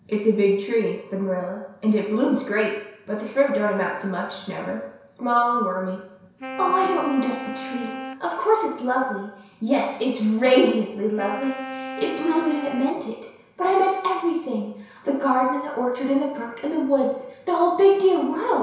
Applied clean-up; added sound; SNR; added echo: none; Wind instrument, woodwind instrument; 12 dB; reverberation time 0.7 s.